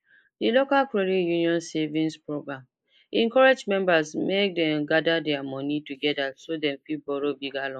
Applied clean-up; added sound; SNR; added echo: neural mask model Resemble Enhance denoiser.